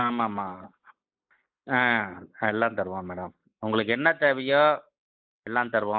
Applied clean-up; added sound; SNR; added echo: neural mask model Resemble Enhance denoiser.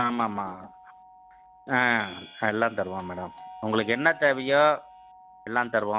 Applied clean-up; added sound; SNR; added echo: none; Doorbell + Hi-hat; 19 dB; none.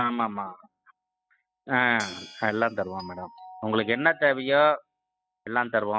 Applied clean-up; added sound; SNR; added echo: classical method spectral subtraction.